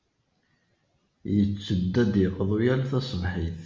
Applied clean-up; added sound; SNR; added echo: none; none; none; none.